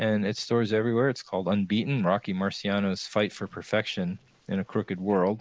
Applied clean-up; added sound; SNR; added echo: neural mask model Resemble Enhance denoiser.